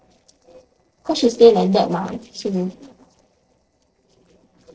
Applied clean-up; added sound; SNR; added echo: neural separator model SepFormer DNS4.